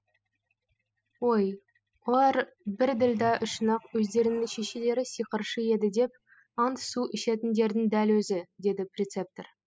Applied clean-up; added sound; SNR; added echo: classical method spectral subtraction.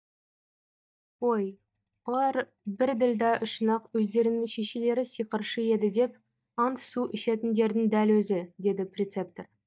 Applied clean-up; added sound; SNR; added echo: neural mask model DeepFilterNet 3.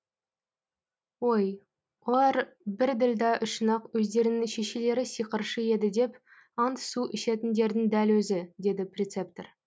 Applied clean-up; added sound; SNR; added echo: none; none; none; none.